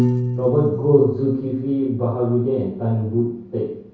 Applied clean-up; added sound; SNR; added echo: none; Piano; 7 dB; reverberation time 0.6 s.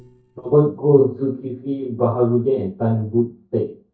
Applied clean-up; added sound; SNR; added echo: neural mask model DeepFilterNet 3.